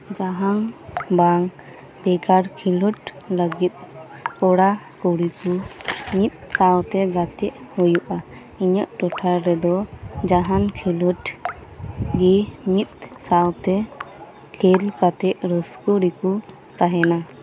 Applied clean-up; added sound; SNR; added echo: none; Raindrop / Drip; 18 dB; none.